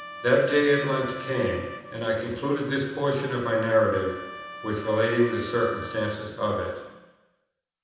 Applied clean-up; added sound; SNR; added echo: none; Trumpet; 16 dB; reverberation time 1.1 s.